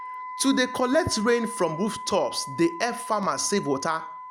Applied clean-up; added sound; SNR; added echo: none; Wind instrument, woodwind instrument; 11 dB; none.